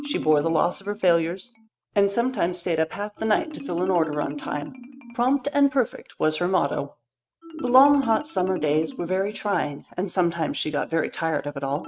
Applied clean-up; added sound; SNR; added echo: neural mask model RNNoise.